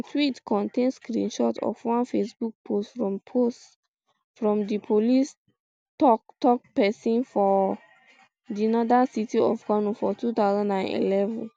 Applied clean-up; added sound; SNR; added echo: none; none; none; none.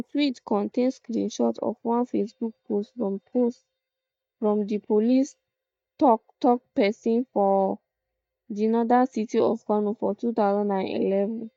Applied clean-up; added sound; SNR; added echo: neural mask model DeepFilterNet 3.